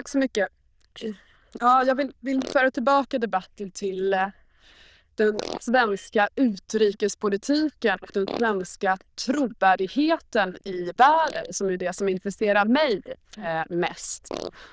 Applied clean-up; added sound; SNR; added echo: neural diffusion model UNIVERSE++.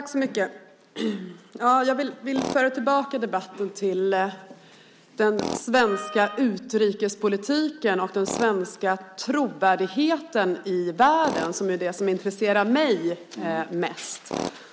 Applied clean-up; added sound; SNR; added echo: none; Wind instrument, woodwind instrument + Tools; 15 dB; none.